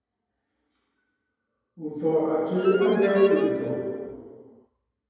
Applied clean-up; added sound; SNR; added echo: none; Harmonica; 11 dB; reverberation time 2.2 s.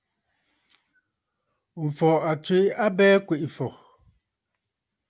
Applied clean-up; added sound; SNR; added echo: none; none; none; none.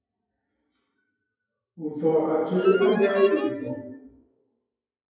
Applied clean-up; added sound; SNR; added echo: classical method WPE with log-MMSE.